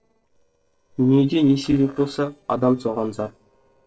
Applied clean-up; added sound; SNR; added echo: neural separator model SepFormer DNS4.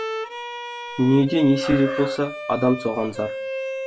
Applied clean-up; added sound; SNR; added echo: none; Bowed string instrument; 8 dB; reverberation time 0.2 s.